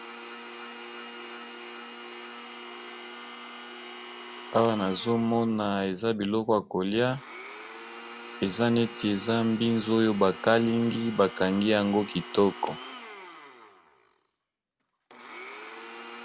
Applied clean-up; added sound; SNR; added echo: none; Domestic sounds, home sounds; 14 dB; none.